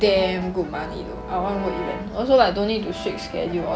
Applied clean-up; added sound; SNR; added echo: none; Brass instrument; 13 dB; none.